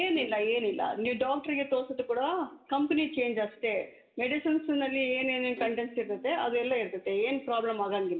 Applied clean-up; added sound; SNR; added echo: neural separator model SepFormer DNS4.